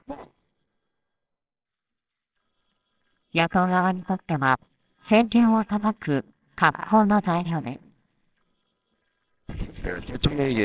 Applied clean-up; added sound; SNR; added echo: neural separator model SepFormer WHAMR!.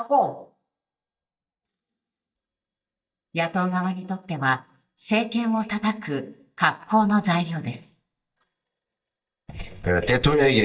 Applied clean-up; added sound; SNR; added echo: neural mask model DeepFilterNet 3.